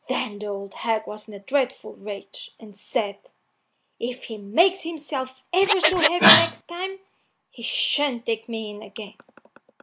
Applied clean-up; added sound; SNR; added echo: none; Scratching (performance technique); -5 dB; none.